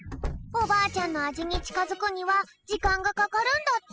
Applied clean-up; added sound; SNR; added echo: classical method spectral subtraction.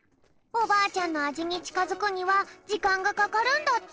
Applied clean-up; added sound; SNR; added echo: neural separator model SepFormer DNS4.